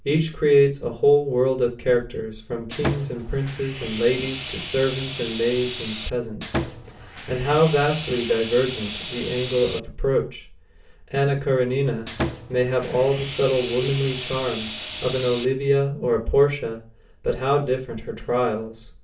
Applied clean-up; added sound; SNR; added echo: none; Sawing; 9 dB; reverberation time 0.3 s.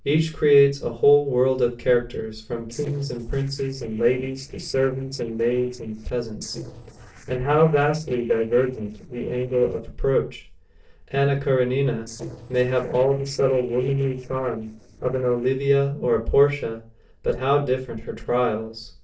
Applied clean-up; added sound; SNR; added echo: neural separator model SepFormer DNS4.